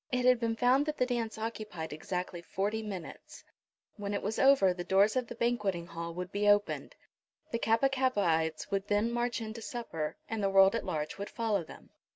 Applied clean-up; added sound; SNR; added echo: none; none; none; none.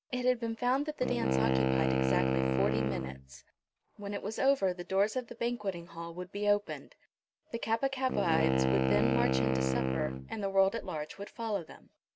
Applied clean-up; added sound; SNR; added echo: none; Wind instrument, woodwind instrument; -2 dB; none.